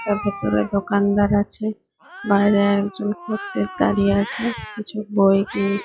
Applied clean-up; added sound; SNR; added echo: classical method log-MMSE.